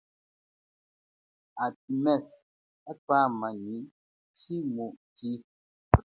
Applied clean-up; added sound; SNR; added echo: none; none; none; none.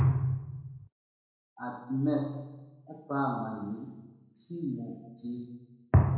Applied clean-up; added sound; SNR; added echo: none; none; none; reverberation time 1.0 s.